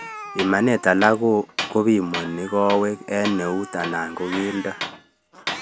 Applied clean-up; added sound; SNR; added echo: none; Cat + Tools; 11 dB; none.